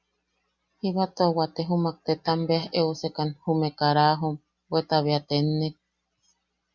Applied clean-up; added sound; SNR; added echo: none; none; none; none.